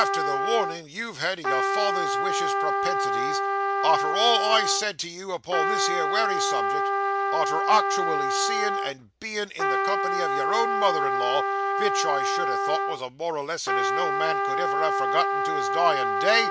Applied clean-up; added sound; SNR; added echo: none; Trumpet; -3 dB; none.